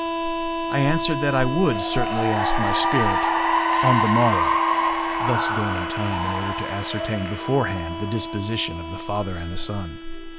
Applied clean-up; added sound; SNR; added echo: none; Harmonica + Applause / Cheering; -1 dB; none.